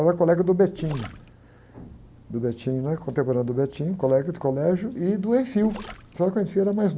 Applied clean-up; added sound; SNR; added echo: none; Gurgling; 18 dB; none.